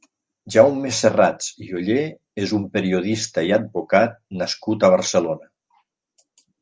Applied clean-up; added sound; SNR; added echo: none; none; none; none.